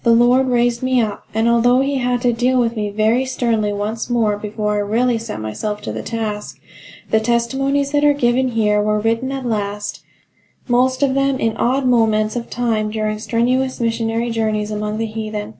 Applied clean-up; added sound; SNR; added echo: none; none; none; none.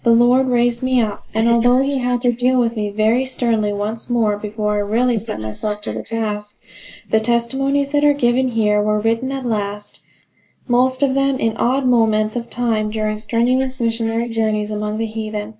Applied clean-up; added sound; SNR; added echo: neural mask model Resemble Enhance denoiser.